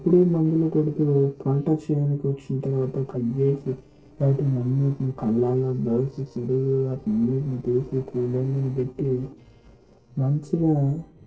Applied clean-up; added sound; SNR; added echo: neural separator model SepFormer DNS4.